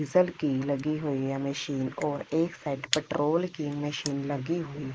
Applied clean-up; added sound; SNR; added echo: neural mask model Resemble Enhance denoiser.